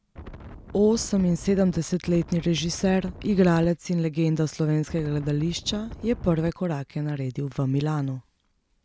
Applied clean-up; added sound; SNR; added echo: none; Wind; 15 dB; none.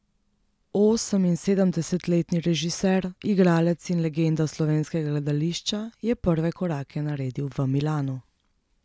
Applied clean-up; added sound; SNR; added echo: none; none; none; none.